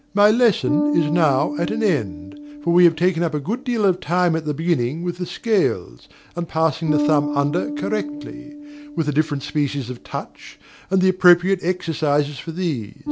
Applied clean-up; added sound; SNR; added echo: none; Bass guitar; 9 dB; none.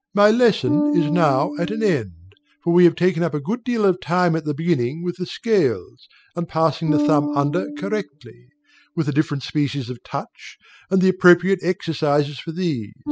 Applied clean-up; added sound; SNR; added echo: classical method spectral subtraction.